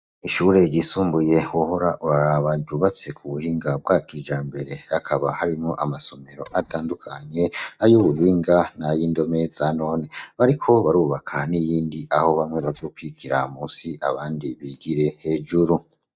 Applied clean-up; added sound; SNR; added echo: neural mask model DeepFilterNet 3.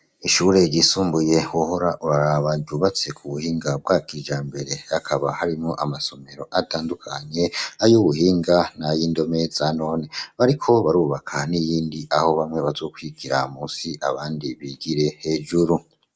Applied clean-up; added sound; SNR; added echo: none; none; none; none.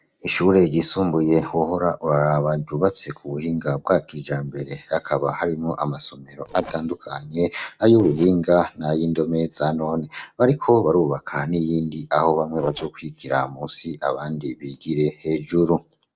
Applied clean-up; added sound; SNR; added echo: neural separator model SepFormer DNS4.